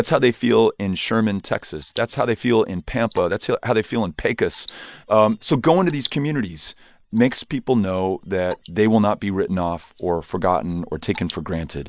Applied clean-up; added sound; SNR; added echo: neural mask model DeepFilterNet 3.